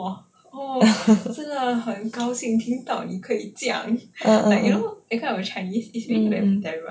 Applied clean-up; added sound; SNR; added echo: none; none; none; none.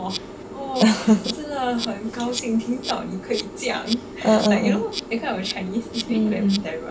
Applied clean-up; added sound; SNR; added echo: none; Insect; 10 dB; none.